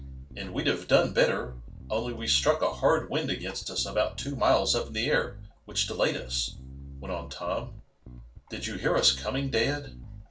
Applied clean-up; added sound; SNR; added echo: none; Bass guitar; 13 dB; reverberation time 0.2 s.